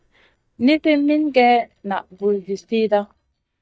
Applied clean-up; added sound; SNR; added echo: neural mask model DeepFilterNet 3.